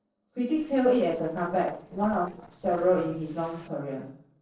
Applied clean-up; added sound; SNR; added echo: neural separator model SepFormer DNS4.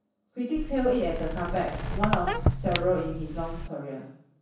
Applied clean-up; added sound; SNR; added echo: none; Squeak; 0 dB; reverberation time 0.7 s.